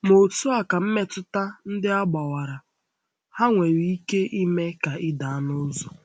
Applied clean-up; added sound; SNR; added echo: none; none; none; none.